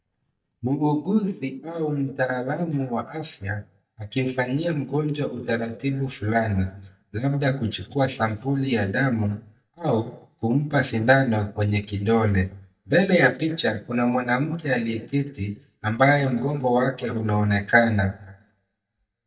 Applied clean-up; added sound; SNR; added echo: neural mask model DeepFilterNet 3.